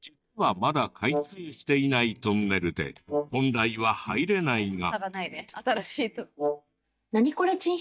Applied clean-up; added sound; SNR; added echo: neural mask model DeepFilterNet 3.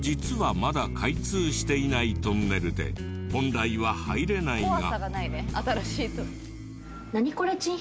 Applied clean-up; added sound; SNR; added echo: none; none; none; none.